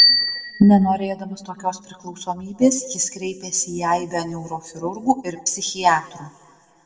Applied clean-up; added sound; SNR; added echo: none; Bicycle bell; 5 dB; reverberation time 1.3 s.